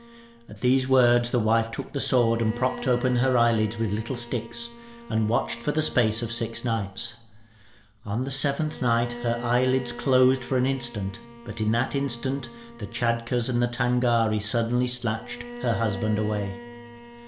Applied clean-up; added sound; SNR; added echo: none; Bowed string instrument; 16 dB; reverberation time 1.3 s.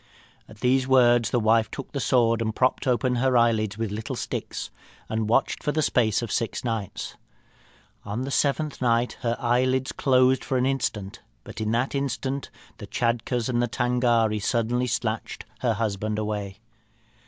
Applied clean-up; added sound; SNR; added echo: none; none; none; none.